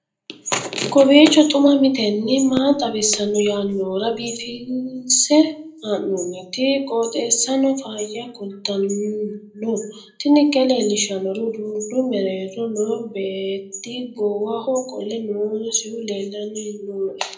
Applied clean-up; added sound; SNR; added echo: none; Fireworks; 19 dB; reverberation time 0.5 s.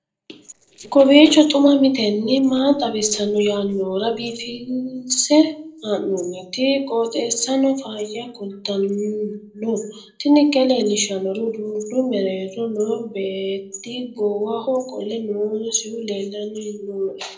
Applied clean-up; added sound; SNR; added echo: neural separator model SepFormer DNS4.